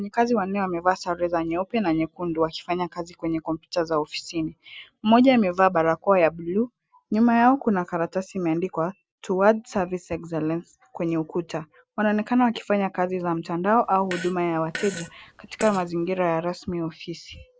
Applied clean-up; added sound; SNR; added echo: none; Fart; 14 dB; none.